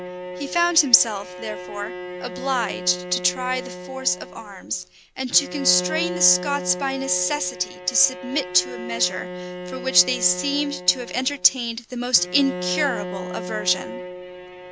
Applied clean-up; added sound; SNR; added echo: none; Bowed string instrument; 9 dB; none.